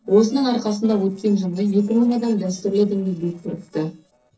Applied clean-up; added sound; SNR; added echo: neural separator model SepFormer DNS4.